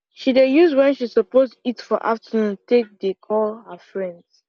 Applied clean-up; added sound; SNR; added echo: none; none; none; none.